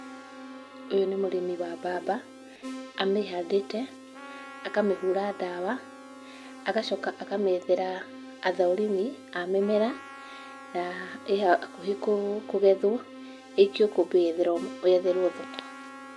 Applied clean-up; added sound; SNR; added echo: none; Trumpet + Keyboard (musical); 16 dB; none.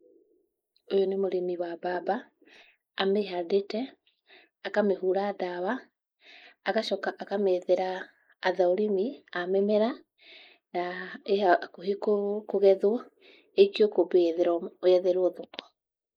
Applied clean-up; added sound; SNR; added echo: neural mask model Resemble Enhance denoiser.